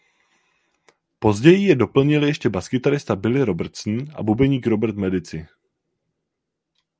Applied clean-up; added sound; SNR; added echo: none; none; none; none.